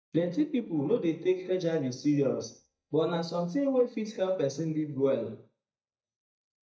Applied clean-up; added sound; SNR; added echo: neural mask model DeepFilterNet 3.